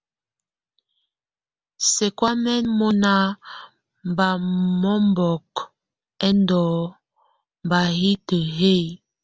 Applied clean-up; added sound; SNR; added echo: none; none; none; none.